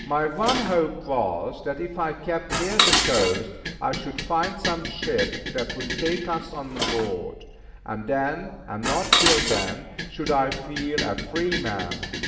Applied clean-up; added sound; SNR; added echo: none; Dishes, pots, and pans; 1 dB; reverberation time 1.1 s.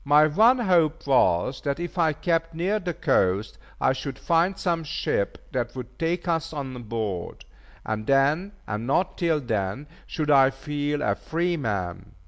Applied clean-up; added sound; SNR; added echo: none; none; none; none.